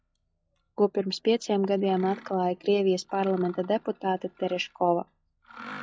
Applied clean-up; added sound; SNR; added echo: classical method log-MMSE.